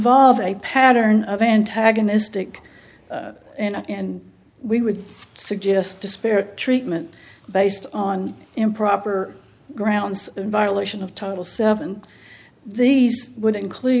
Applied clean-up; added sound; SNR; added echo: none; none; none; none.